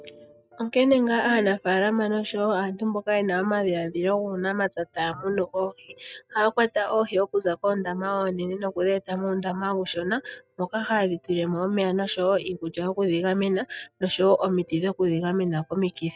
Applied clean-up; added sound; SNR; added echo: neural mask model RNNoise.